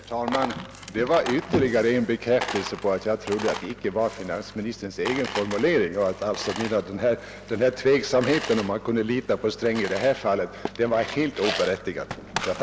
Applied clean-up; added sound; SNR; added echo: none; Coin (dropping); 11 dB; none.